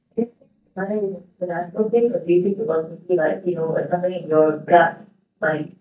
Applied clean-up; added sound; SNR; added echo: neural mask model DeepFilterNet 3.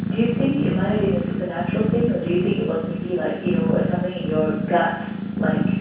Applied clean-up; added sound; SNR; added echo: none; Purr; -1 dB; reverberation time 0.7 s.